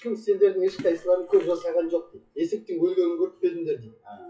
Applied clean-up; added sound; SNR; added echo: classical method WPE with log-MMSE.